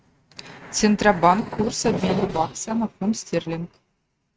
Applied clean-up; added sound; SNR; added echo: neural mask model RNNoise.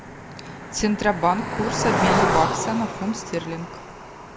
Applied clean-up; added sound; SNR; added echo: none; Cricket; 0 dB; none.